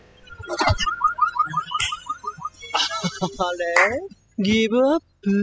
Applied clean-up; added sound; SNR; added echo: classical method spectral subtraction.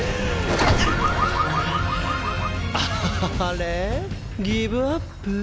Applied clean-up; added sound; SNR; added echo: none; none; none; none.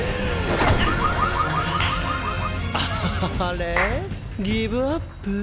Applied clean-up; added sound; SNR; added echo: none; Clapping / Chirp, tweet; 13 dB; none.